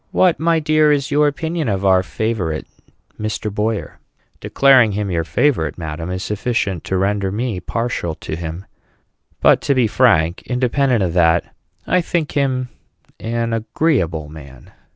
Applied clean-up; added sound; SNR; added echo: none; none; none; none.